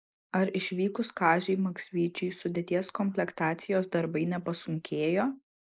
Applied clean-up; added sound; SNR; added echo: neural mask model Resemble Enhance denoiser.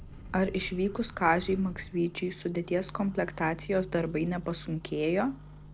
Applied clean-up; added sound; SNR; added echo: none; Microwave oven; 15 dB; none.